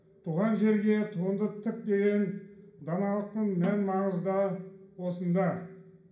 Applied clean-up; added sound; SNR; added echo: none; Snare drum; 16 dB; reverberation time 0.5 s.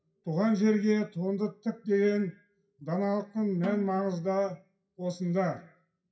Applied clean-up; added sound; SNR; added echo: classical method WPE with log-MMSE.